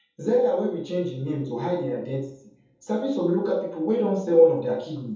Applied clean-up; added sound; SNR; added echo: none; none; none; reverberation time 0.7 s.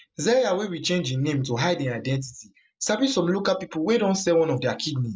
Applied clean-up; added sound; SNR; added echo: none; none; none; none.